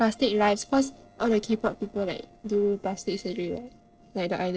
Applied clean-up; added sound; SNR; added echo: neural separator model SepFormer DNS4.